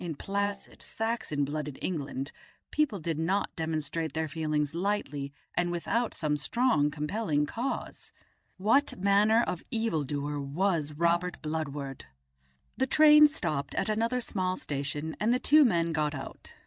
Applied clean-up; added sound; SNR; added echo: neural mask model DeepFilterNet 3.